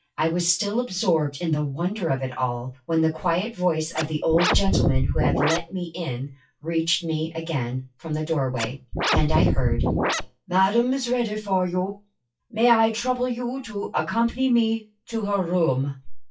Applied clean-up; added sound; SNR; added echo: classical method WPE with log-MMSE.